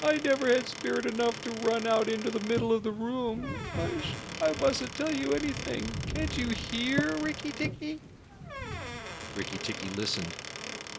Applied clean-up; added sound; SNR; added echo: none; Squeak / Wood + Thunder / Rain; 7 dB; none.